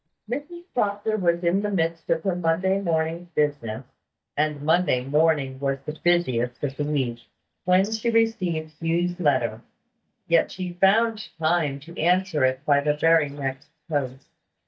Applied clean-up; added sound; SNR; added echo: neural mask model DeepFilterNet 3.